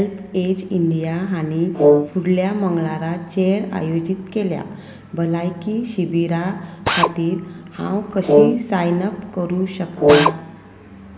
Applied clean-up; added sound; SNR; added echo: none; Drill + Brass instrument; -3 dB; none.